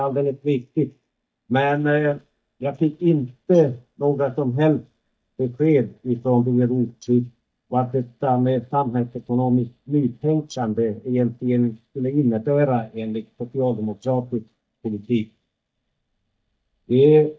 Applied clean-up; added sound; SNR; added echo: neural mask model DeepFilterNet 3.